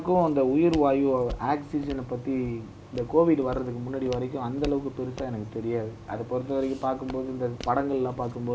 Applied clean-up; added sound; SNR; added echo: none; Walk, footsteps; 18 dB; none.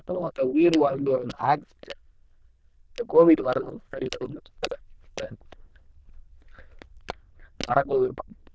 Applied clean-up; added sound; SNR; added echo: neural diffusion model UNIVERSE++.